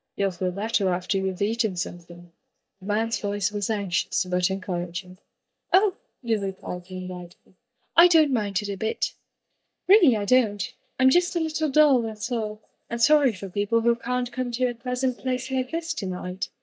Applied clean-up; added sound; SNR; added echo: neural mask model DeepFilterNet 3.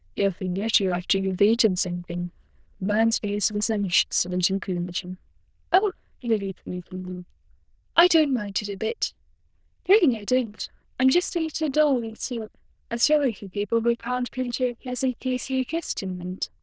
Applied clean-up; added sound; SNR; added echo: neural diffusion model UNIVERSE++.